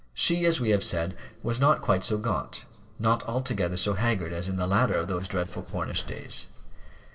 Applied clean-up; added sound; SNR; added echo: neural separator model SepFormer DNS4.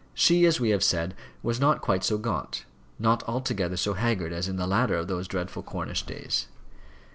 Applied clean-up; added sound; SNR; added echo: none; none; none; none.